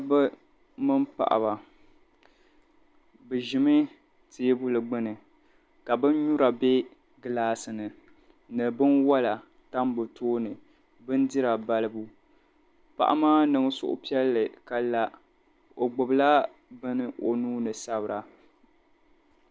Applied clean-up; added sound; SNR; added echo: none; none; none; none.